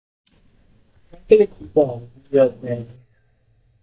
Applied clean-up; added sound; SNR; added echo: neural mask model DeepFilterNet 3.